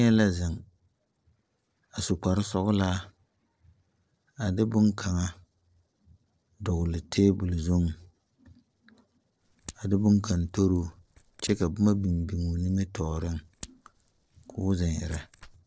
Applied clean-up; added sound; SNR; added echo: neural separator model SepFormer DNS4.